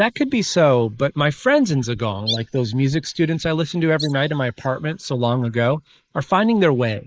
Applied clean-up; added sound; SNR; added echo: neural mask model Resemble Enhance denoiser.